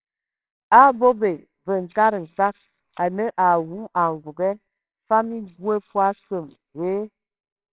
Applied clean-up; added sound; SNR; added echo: neural separator model SepFormer WHAMR!.